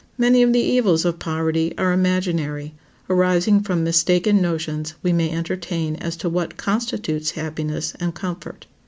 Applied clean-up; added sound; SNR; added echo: none; none; none; none.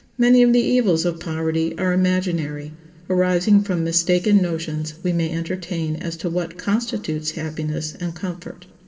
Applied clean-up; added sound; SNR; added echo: none; none; none; reverberation time 2.0 s.